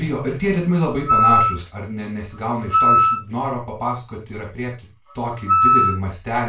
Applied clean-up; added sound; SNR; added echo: none; Wind instrument, woodwind instrument; -4 dB; reverberation time 0.2 s.